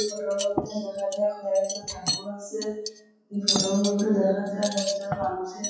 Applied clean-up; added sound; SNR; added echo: classical method WPE with log-MMSE.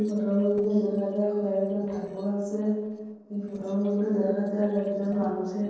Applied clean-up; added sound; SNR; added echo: neural separator model SepFormer DNS4.